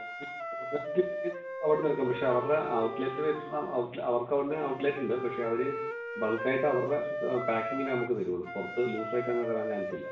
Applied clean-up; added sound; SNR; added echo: none; Wind instrument, woodwind instrument; 6 dB; reverberation time 0.5 s.